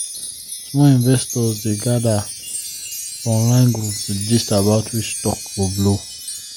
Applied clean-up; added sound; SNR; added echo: none; Wind chime; 10 dB; none.